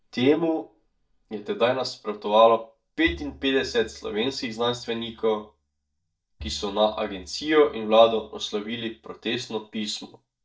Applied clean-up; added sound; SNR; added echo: neural mask model DeepFilterNet 3.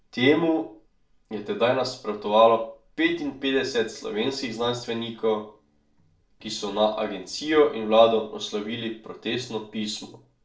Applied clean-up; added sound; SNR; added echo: neural separator model SepFormer DNS4.